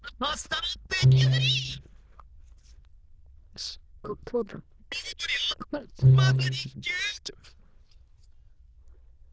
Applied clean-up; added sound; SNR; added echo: neural diffusion model UNIVERSE++.